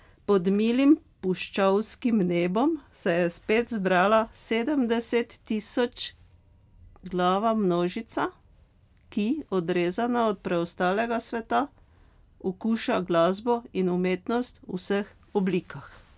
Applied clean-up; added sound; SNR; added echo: none; none; none; none.